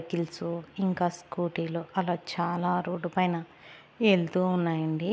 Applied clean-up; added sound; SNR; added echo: none; none; none; none.